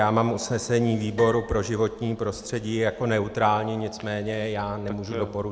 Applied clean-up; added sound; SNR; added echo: none; Piano; 19 dB; none.